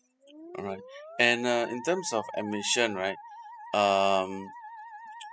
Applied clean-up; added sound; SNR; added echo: classical method spectral subtraction.